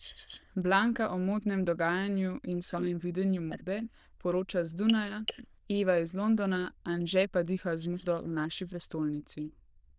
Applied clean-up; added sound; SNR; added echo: neural diffusion model UNIVERSE++.